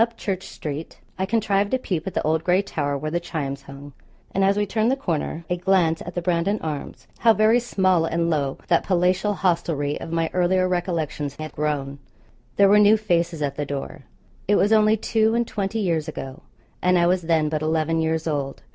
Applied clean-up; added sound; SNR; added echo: none; none; none; none.